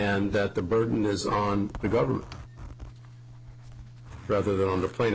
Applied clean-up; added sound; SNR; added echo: none; Zipper (clothing); 15 dB; none.